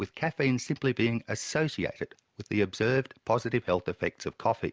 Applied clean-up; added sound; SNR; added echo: none; none; none; none.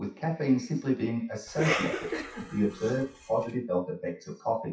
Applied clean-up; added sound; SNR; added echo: classical method WPE with log-MMSE.